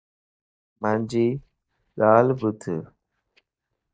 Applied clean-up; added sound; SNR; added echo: neural mask model DeepFilterNet 3.